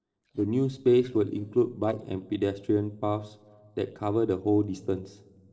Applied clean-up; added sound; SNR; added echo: neural separator model SepFormer DNS4.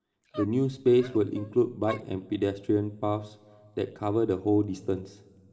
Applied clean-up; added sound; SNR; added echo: none; Dog; 19 dB; reverberation time 2.6 s.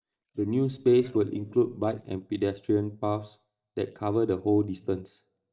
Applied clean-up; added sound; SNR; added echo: neural mask model DeepFilterNet 3.